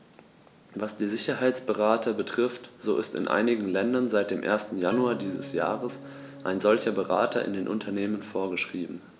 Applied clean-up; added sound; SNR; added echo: none; Organ; 15 dB; none.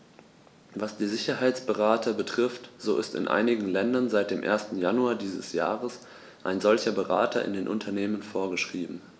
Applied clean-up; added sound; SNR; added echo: none; none; none; none.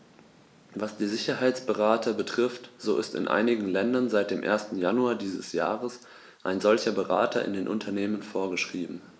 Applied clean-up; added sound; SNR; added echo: neural mask model Resemble Enhance denoiser.